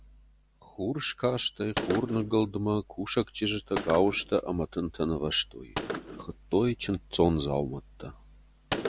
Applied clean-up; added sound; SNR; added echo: none; Gunshot, gunfire; 11 dB; none.